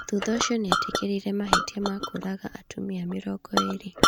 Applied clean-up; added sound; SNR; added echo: none; Chink, clink; -1 dB; none.